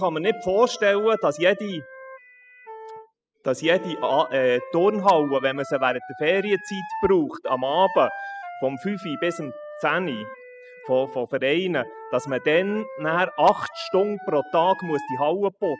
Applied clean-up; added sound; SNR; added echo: classical method spectral subtraction.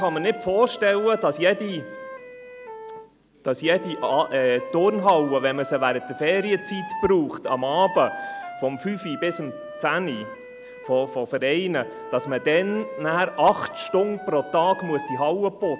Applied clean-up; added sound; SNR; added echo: none; Wind instrument, woodwind instrument; 13 dB; none.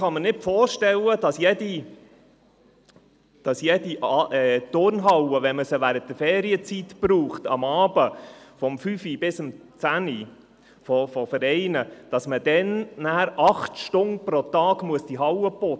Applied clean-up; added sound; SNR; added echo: none; none; none; none.